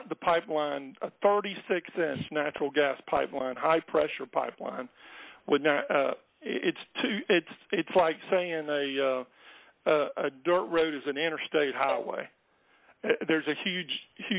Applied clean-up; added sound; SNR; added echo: none; Cowbell; 13 dB; none.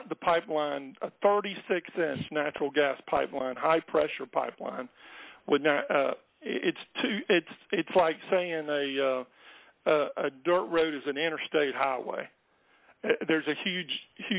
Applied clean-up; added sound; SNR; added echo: none; none; none; none.